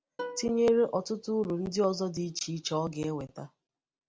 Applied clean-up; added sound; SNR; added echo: none; Plucked string instrument; 14 dB; none.